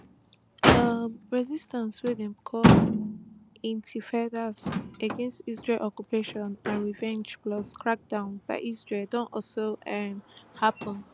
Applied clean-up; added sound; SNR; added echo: none; Motor vehicle (road); -1 dB; none.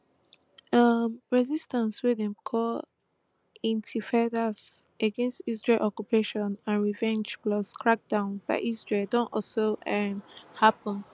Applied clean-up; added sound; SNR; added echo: none; none; none; none.